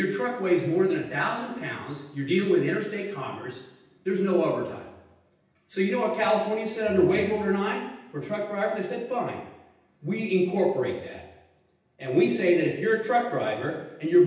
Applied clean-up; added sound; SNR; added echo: none; none; none; reverberation time 0.9 s.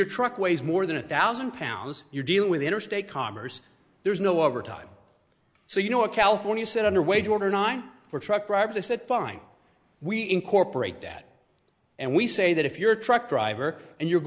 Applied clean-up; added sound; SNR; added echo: none; none; none; none.